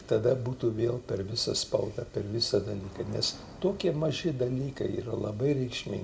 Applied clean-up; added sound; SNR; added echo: none; Subway, metro, underground / Train; 19 dB; reverberation time 0.7 s.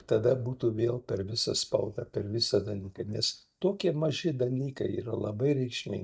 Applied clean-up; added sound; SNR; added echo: neural mask model DeepFilterNet 3.